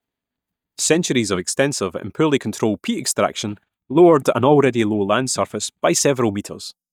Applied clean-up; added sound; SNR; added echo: neural mask model DeepFilterNet 3.